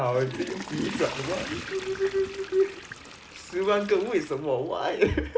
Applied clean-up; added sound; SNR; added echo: none; Toilet flush / Water; 11 dB; none.